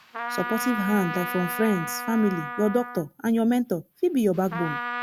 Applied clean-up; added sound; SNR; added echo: none; Trumpet; 8 dB; none.